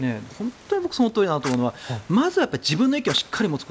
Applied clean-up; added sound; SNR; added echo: none; Fire; 19 dB; none.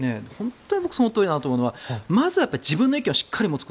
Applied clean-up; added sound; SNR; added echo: none; none; none; none.